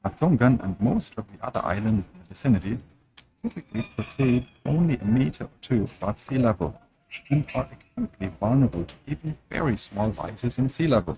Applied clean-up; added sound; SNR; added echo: neural mask model RNNoise.